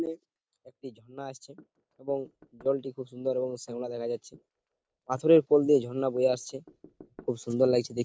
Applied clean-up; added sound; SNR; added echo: neural mask model Resemble Enhance denoiser.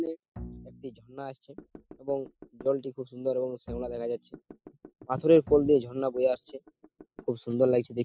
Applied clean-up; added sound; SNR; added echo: classical method spectral subtraction.